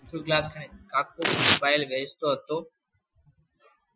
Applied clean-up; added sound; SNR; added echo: classical method Wiener filter.